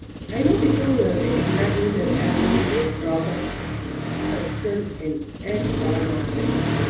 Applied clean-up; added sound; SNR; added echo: none; Accelerating, revving, vroom; -2 dB; reverberation time 0.3 s.